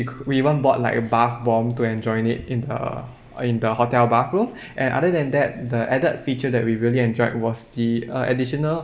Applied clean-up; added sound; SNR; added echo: none; none; none; none.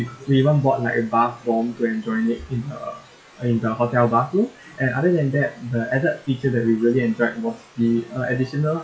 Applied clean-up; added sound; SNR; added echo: classical method WPE with log-MMSE.